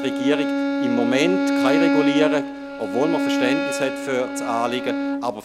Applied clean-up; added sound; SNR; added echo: none; Bowed string instrument; -1 dB; none.